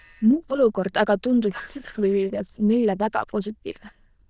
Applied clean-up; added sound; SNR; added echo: neural diffusion model UNIVERSE++.